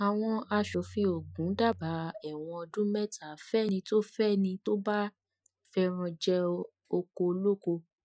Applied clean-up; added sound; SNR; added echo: classical method Wiener filter.